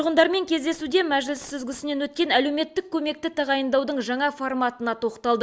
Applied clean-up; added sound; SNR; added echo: none; none; none; none.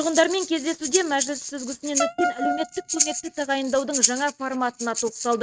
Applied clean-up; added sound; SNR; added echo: neural mask model RNNoise.